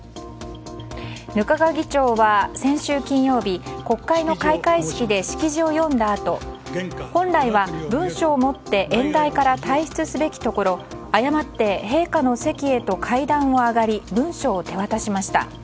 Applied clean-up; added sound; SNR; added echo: none; none; none; none.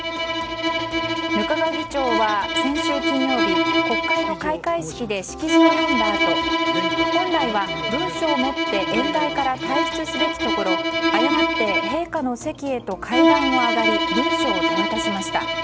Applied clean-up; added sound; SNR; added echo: none; Bowed string instrument; -3 dB; none.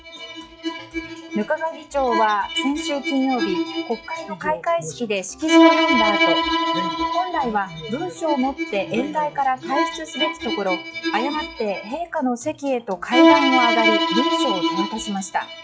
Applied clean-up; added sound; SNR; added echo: classical method log-MMSE.